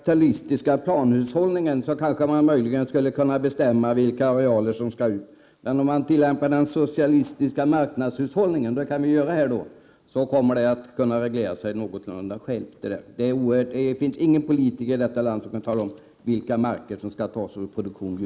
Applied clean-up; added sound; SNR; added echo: neural mask model Resemble Enhance denoiser.